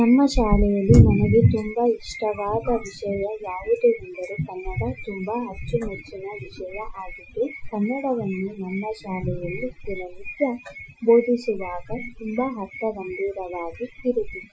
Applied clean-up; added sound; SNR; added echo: classical method Wiener filter.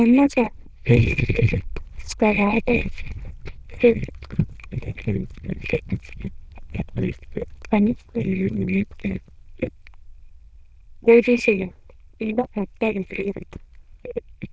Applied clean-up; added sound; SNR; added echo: neural diffusion model UNIVERSE++.